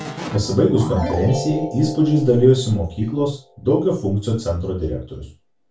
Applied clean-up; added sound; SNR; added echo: none; Keyboard (musical); 13 dB; reverberation time 0.2 s.